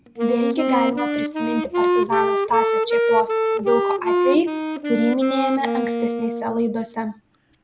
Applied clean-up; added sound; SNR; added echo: none; Wind instrument, woodwind instrument; -2 dB; none.